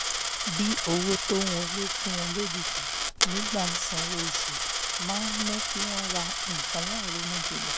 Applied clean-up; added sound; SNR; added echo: none; Coin (dropping); -4 dB; none.